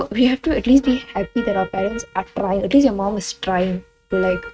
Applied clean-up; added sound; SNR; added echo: neural mask model RNNoise.